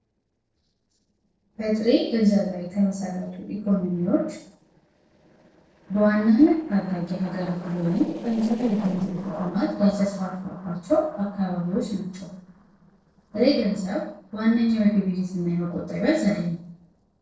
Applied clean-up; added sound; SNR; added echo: neural separator model SepFormer DNS4.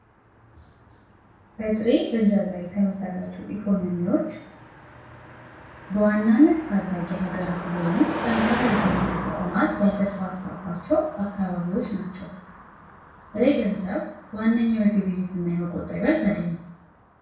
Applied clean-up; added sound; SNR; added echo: none; Car passing by; 11 dB; reverberation time 0.6 s.